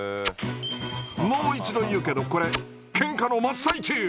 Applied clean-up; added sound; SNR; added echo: none; Clapping; 19 dB; none.